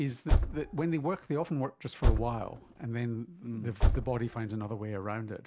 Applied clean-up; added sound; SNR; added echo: none; Car; -2 dB; none.